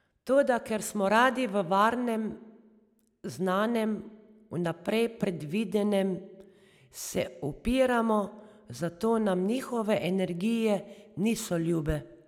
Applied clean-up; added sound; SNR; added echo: none; none; none; none.